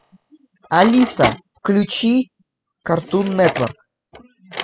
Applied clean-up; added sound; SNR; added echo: classical method spectral subtraction.